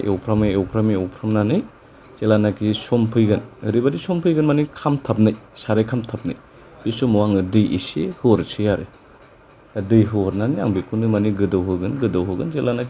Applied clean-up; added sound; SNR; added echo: none; none; none; none.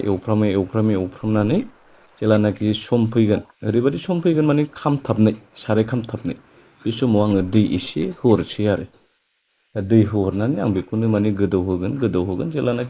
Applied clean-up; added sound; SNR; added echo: neural mask model Resemble Enhance denoiser.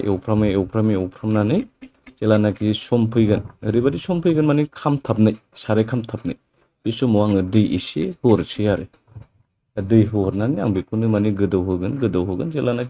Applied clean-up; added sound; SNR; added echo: neural mask model RNNoise.